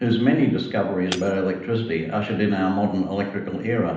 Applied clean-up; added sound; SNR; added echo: none; Shatter; 20 dB; reverberation time 0.8 s.